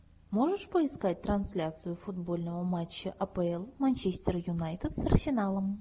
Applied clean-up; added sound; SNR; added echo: none; none; none; none.